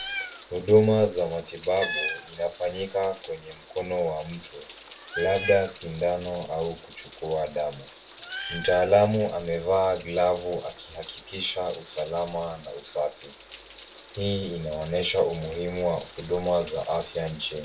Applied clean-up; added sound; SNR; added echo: none; Meow; 11 dB; reverberation time 0.2 s.